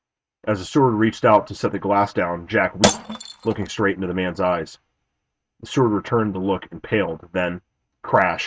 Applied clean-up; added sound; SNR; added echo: neural mask model RNNoise.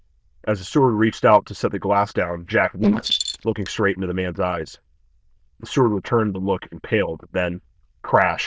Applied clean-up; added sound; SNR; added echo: neural diffusion model UNIVERSE++.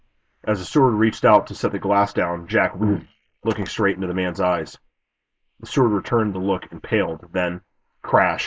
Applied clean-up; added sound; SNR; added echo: neural mask model Resemble Enhance denoiser.